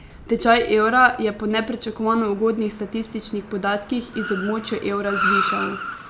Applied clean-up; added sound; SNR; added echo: none; Car; 8 dB; none.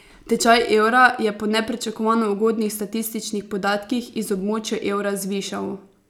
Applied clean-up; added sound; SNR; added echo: none; none; none; none.